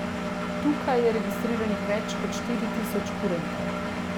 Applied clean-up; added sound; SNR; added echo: none; Engine; 0 dB; none.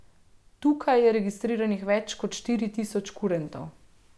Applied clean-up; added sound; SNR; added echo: none; none; none; none.